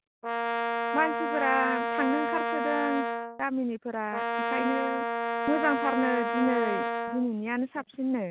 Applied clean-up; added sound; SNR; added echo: none; Brass instrument; 0 dB; none.